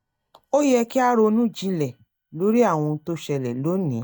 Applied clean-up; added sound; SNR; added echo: neural mask model DeepFilterNet 3.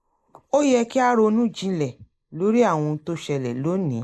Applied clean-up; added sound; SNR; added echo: neural mask model Resemble Enhance denoiser.